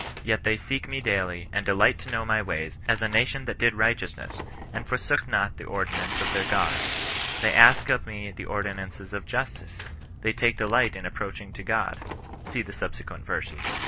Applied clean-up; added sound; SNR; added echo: none; Tearing; 8 dB; none.